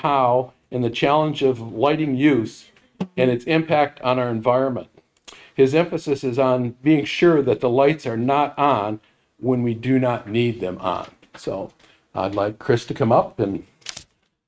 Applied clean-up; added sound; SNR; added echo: neural mask model RNNoise.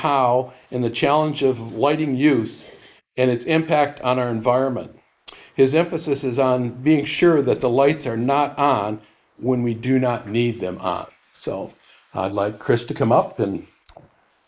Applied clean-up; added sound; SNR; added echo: neural mask model Resemble Enhance denoiser.